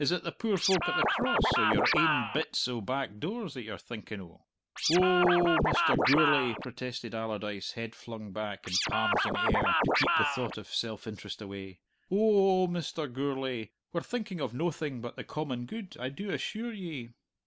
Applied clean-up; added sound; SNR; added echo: none; Scratching (performance technique); -4 dB; none.